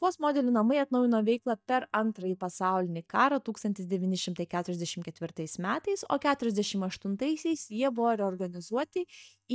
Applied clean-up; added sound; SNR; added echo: neural mask model DeepFilterNet 3.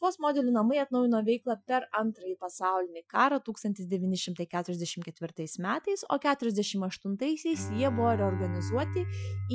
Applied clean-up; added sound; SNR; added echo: classical method Wiener filter.